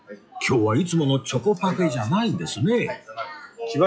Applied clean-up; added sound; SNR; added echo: classical method log-MMSE.